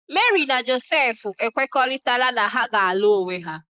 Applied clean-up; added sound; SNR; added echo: neural mask model Resemble Enhance denoiser.